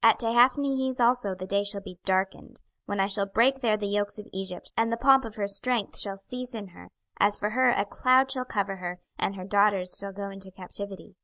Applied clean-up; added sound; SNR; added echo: none; none; none; none.